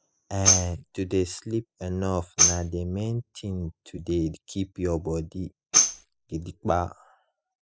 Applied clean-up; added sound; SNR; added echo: classical method spectral subtraction.